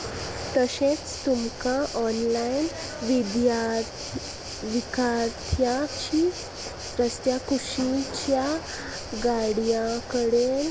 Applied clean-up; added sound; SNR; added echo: none; Waves, surf; 13 dB; none.